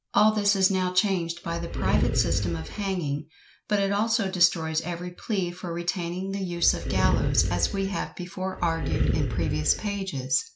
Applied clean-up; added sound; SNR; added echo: none; Animal; 0 dB; none.